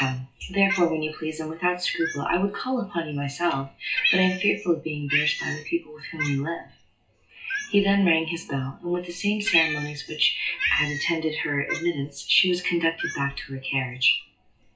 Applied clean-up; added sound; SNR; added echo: classical method WPE with log-MMSE.